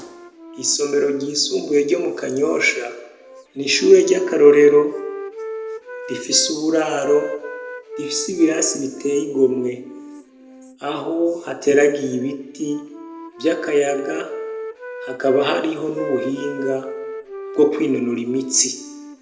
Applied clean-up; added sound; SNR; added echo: none; Wind instrument, woodwind instrument; 14 dB; reverberation time 0.8 s.